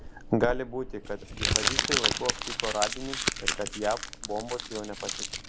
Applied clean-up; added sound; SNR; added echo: none; Crumpling, crinkling; -1 dB; none.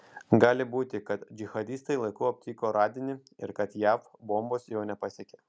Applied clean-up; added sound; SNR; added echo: none; none; none; none.